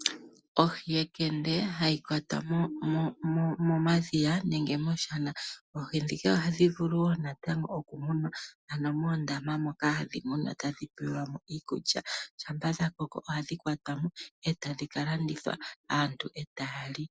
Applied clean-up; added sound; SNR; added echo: none; none; none; none.